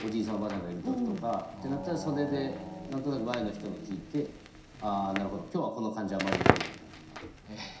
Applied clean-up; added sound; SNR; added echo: none; Crackle; 3 dB; reverberation time 0.7 s.